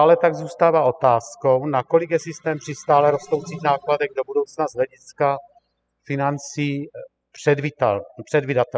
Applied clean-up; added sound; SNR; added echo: classical method spectral subtraction.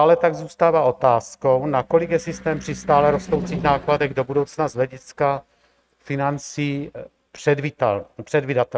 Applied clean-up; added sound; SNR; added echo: neural mask model RNNoise.